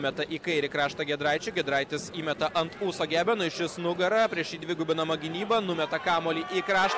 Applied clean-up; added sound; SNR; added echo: none; none; none; none.